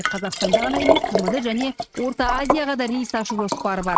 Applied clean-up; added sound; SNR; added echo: neural mask model RNNoise.